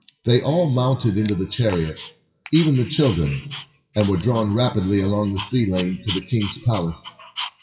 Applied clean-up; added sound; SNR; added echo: classical method WPE with log-MMSE.